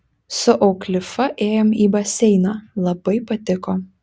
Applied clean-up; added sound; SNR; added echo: none; none; none; none.